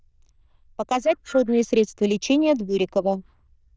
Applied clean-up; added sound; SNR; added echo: neural diffusion model UNIVERSE++.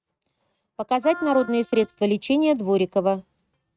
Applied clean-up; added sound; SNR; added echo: neural mask model RNNoise.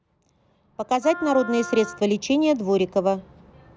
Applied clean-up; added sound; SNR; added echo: none; Wind instrument, woodwind instrument; 14 dB; none.